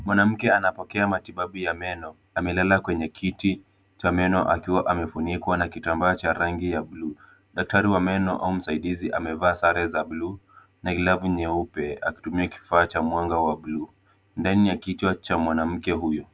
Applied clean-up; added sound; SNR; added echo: none; none; none; none.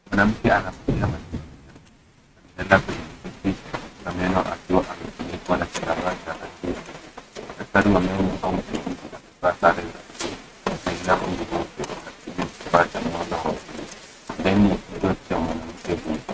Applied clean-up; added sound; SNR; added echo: neural mask model RNNoise.